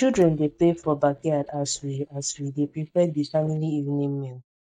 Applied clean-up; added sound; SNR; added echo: neural mask model DeepFilterNet 3.